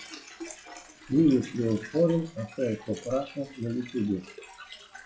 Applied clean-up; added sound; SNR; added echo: classical method WPE with log-MMSE.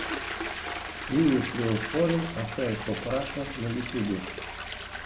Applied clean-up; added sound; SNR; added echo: none; Toilet flush; 6 dB; reverberation time 0.4 s.